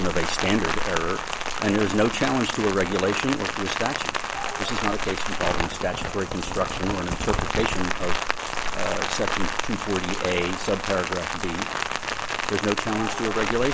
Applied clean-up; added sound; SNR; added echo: none; Rain; 0 dB; none.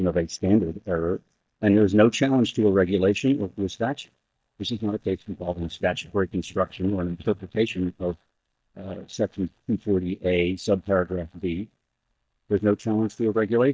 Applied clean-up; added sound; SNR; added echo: neural mask model DeepFilterNet 3.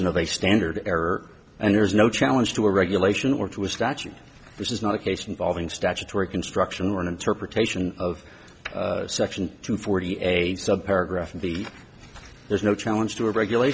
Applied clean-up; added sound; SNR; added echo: none; none; none; none.